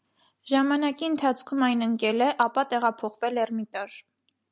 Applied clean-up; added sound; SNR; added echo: none; none; none; none.